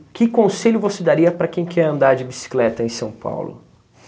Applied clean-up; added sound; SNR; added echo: none; none; none; none.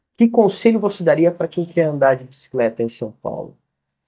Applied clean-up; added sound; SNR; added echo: neural mask model DeepFilterNet 3.